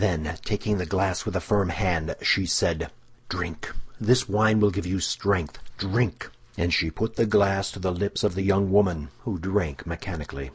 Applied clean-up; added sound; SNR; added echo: none; none; none; none.